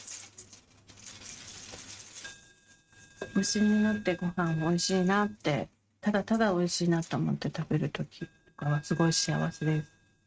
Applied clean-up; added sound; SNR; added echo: neural mask model RNNoise.